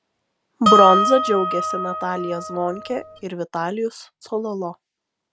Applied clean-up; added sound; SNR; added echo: none; Harp; -2 dB; none.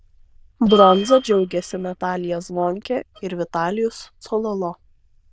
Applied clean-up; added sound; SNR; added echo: neural diffusion model UNIVERSE++.